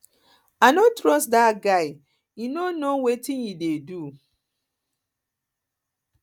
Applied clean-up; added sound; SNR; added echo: none; none; none; none.